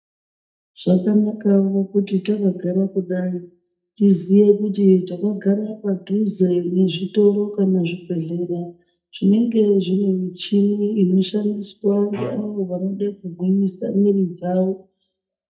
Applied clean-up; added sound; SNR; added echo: neural mask model DeepFilterNet 3.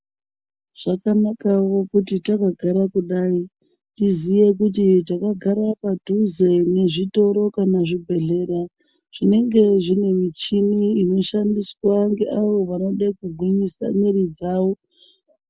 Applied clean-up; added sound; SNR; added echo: none; none; none; none.